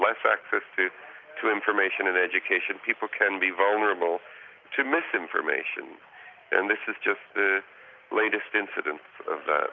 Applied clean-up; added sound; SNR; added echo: none; none; none; none.